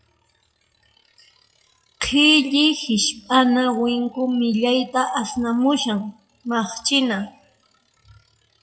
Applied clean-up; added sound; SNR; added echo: classical method WPE with log-MMSE.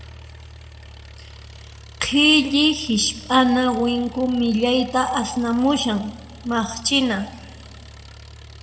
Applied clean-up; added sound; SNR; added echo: none; Engine; 19 dB; reverberation time 1.1 s.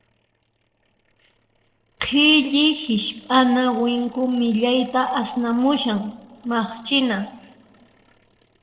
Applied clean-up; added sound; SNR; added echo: neural separator model SepFormer DNS4.